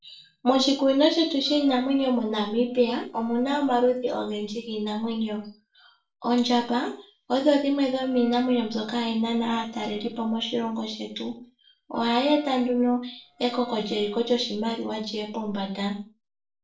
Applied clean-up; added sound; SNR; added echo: neural separator model SepFormer DNS4.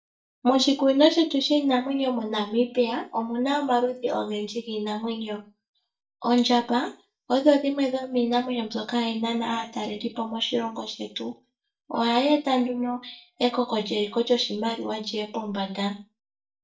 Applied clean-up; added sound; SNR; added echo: neural mask model DeepFilterNet 3.